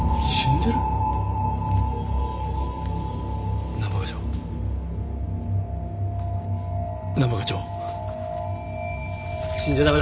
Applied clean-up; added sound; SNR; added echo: none; none; none; none.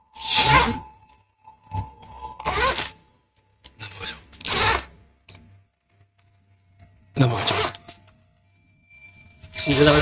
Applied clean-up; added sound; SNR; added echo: neural mask model RNNoise.